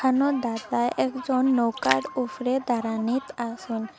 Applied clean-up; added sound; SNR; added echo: none; Splash, splatter; 13 dB; none.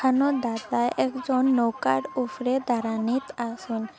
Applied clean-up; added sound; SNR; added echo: none; none; none; none.